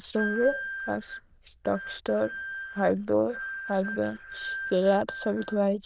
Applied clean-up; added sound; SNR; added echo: neural diffusion model UNIVERSE++.